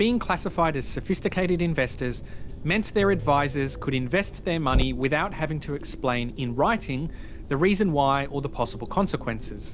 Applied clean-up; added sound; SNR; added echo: none; Fire; 8 dB; none.